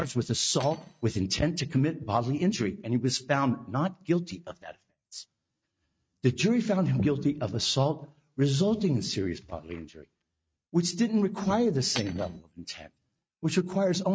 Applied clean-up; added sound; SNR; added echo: neural mask model RNNoise.